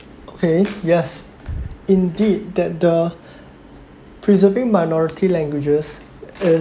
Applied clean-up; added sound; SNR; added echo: none; none; none; none.